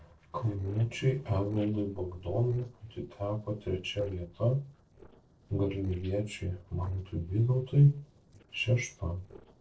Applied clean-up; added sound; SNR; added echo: neural separator model SepFormer DNS4.